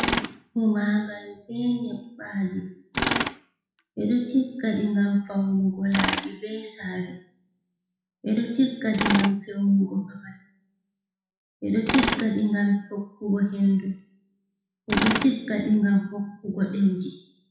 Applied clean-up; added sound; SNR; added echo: classical method WPE with log-MMSE.